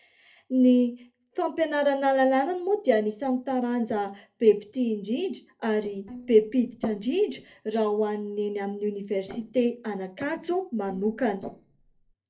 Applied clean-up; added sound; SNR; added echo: neural separator model SepFormer DNS4.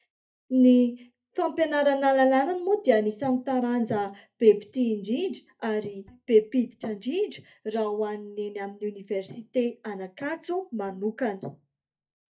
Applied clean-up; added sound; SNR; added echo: neural mask model DeepFilterNet 3.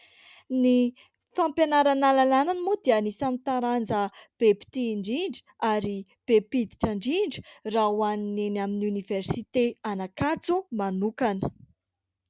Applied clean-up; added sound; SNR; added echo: none; none; none; none.